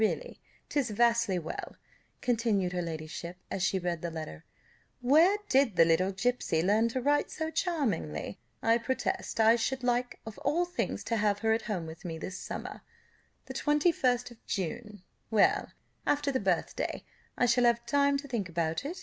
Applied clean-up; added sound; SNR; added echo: none; none; none; none.